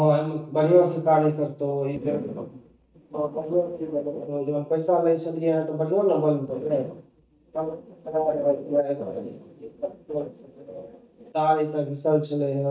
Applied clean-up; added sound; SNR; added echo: neural mask model DeepFilterNet 3.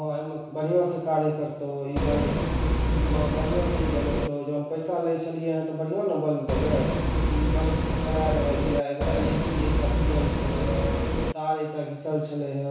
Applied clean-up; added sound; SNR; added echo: none; Bus; -4 dB; reverberation time 1.1 s.